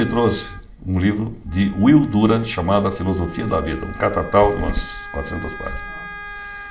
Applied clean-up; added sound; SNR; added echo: none; Wind instrument, woodwind instrument; 17 dB; reverberation time 0.4 s.